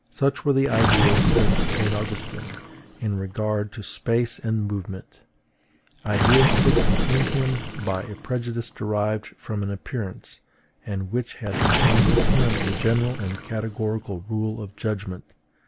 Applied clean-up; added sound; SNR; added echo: none; Gurgling; -1 dB; none.